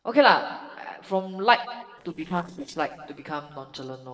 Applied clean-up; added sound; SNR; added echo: neural separator model SepFormer DNS4.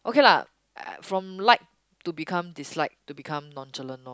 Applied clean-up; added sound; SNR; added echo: none; none; none; none.